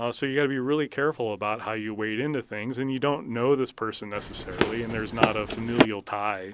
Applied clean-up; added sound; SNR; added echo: none; Run; -2 dB; none.